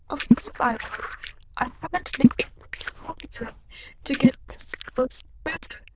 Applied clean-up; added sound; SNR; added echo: neural diffusion model UNIVERSE++.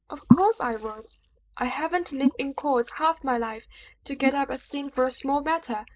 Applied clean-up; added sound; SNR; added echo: neural mask model Resemble Enhance denoiser.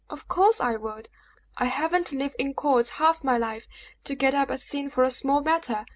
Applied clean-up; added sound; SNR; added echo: none; none; none; none.